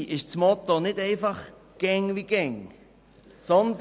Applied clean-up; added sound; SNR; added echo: none; none; none; none.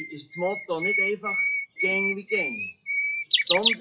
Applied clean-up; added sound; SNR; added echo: classical method WPE with log-MMSE.